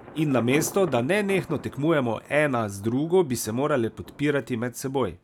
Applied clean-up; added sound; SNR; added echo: none; Thunder; 17 dB; none.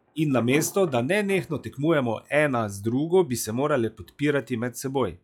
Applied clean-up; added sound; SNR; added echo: classical method log-MMSE.